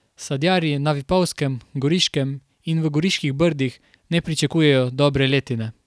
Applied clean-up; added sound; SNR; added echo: none; none; none; none.